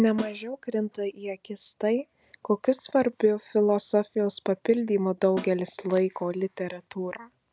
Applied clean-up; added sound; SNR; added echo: none; Snare drum; 16 dB; none.